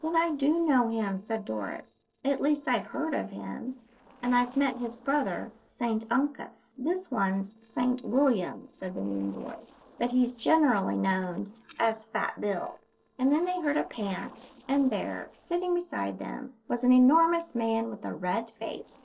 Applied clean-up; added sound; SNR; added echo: neural separator model SepFormer DNS4.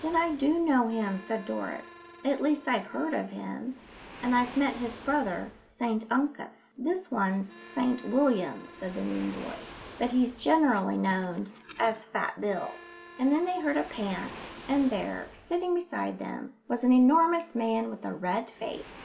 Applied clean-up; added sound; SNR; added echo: none; Harmonica + Waves, surf; 20 dB; none.